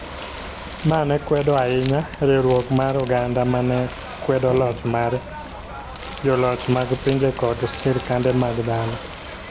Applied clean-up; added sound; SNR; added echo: none; Crumpling, crinkling + Ocean / Boat, Water vehicle; 11 dB; none.